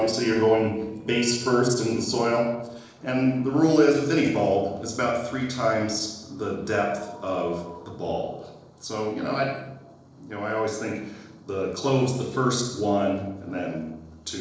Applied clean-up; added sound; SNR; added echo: neural separator model SepFormer DNS4.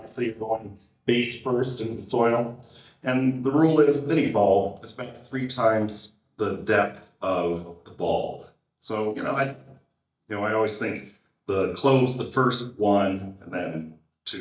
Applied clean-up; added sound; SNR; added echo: neural mask model DeepFilterNet 3.